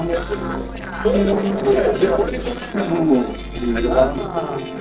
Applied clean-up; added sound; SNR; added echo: neural separator model SepFormer DNS4.